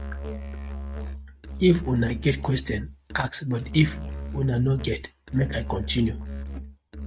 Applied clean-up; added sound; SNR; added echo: neural mask model RNNoise.